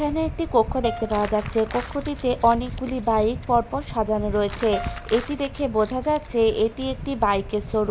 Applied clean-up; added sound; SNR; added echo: none; Piano + Crumpling, crinkling; 16 dB; none.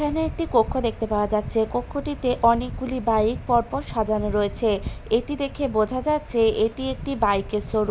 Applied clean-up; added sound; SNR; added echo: none; none; none; none.